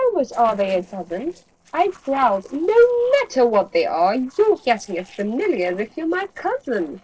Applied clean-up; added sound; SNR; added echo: neural separator model SepFormer DNS4.